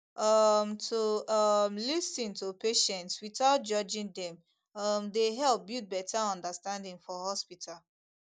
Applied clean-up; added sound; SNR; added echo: none; none; none; none.